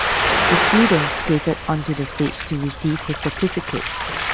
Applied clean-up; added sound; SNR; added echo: none; Ocean; 0 dB; none.